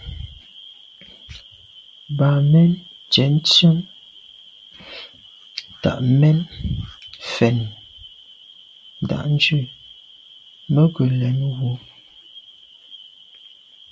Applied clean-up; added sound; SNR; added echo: none; none; none; none.